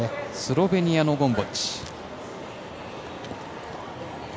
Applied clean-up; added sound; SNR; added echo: none; none; none; none.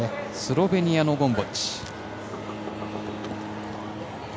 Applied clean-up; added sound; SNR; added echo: none; Bowed string instrument + Knock; 11 dB; none.